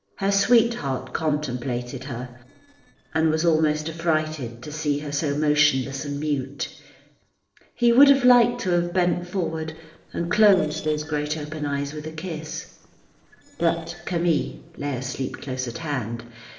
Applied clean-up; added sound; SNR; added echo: neural separator model SepFormer DNS4.